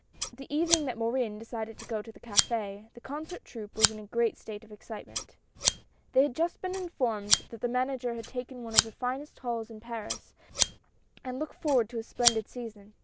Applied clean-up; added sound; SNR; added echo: none; Scissors; 2 dB; none.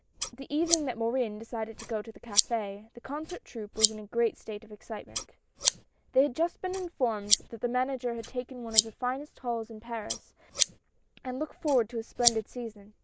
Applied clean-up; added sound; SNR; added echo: neural mask model Resemble Enhance denoiser.